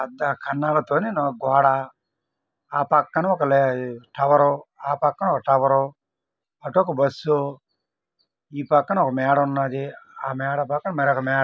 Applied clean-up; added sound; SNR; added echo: none; none; none; none.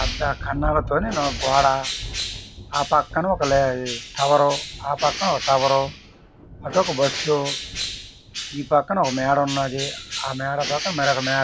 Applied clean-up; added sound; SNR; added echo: none; Bird + Thunder; 8 dB; none.